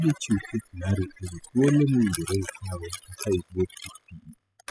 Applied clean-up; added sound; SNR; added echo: classical method spectral subtraction.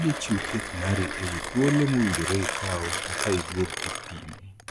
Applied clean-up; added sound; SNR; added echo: none; Mechanisms; 5 dB; none.